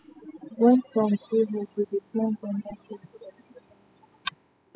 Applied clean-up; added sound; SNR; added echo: classical method spectral subtraction.